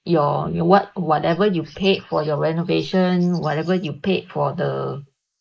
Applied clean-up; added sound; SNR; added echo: neural mask model Resemble Enhance denoiser.